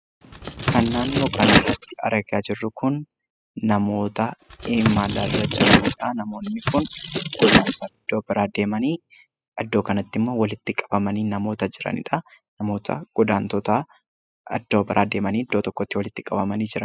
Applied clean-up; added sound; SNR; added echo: classical method spectral subtraction.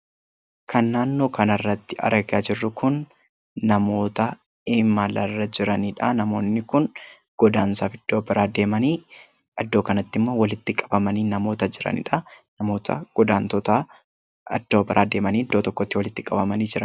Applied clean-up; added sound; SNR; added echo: none; none; none; none.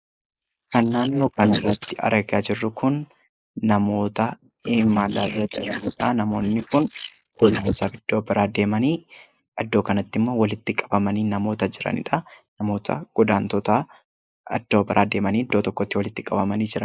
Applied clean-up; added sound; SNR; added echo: neural mask model Resemble Enhance denoiser.